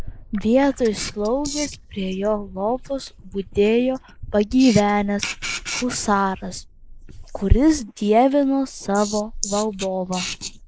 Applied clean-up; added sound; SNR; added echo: neural mask model Resemble Enhance denoiser.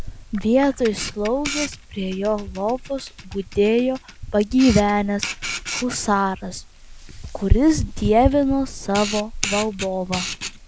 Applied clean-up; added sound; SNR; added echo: none; Camera; 7 dB; none.